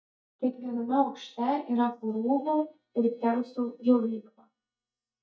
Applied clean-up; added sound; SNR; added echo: neural mask model DeepFilterNet 3.